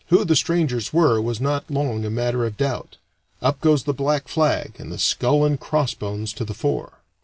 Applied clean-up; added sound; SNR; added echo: none; none; none; none.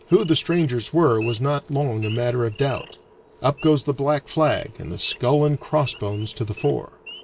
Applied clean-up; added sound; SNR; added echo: none; Idling / Wild animals; 20 dB; none.